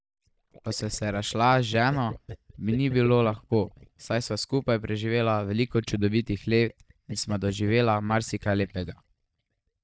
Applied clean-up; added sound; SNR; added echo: neural mask model DeepFilterNet 3.